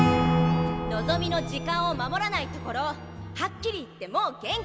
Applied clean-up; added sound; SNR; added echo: none; Acoustic guitar / Strum; -1 dB; none.